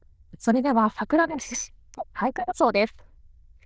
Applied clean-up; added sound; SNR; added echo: neural diffusion model UNIVERSE++.